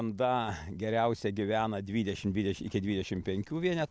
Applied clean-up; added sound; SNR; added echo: none; none; none; none.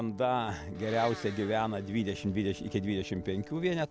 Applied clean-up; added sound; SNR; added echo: none; Brass instrument + Domestic sounds, home sounds; 15 dB; none.